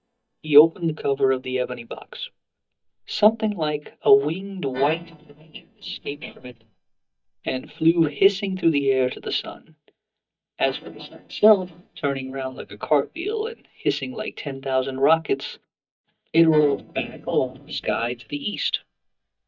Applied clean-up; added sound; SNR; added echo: neural mask model DeepFilterNet 3.